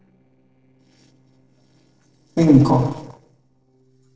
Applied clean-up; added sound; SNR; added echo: neural separator model SepFormer DNS4.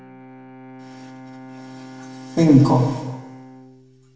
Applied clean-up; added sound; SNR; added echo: none; Bowed string instrument; 18 dB; reverberation time 1.1 s.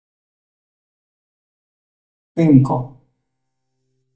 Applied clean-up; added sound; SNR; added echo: neural mask model DeepFilterNet 3.